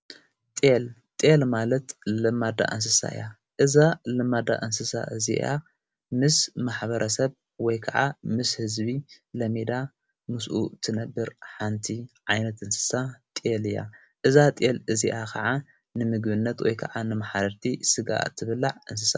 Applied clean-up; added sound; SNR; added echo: none; none; none; none.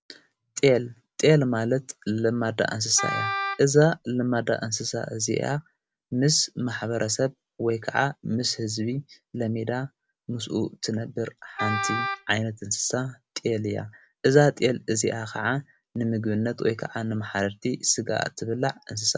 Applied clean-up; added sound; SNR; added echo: none; Wind instrument, woodwind instrument; 5 dB; none.